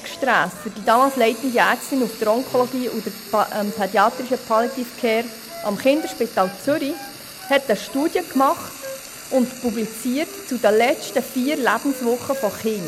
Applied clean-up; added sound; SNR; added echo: none; Wind instrument, woodwind instrument + Frying (food); 15 dB; none.